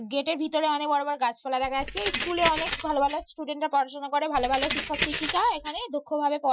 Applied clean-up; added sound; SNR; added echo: classical method Wiener filter.